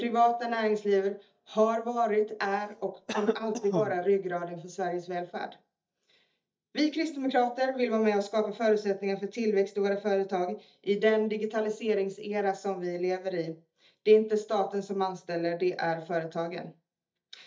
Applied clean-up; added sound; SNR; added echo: neural mask model DeepFilterNet 3.